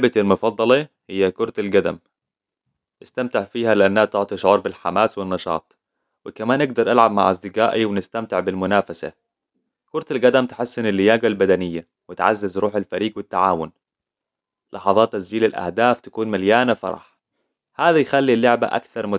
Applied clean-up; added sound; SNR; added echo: none; none; none; none.